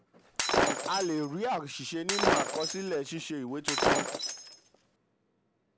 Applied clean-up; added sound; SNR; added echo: none; Shatter; -4 dB; none.